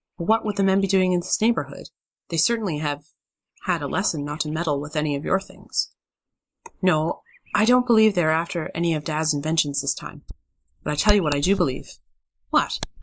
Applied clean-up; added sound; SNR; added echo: neural mask model Resemble Enhance denoiser.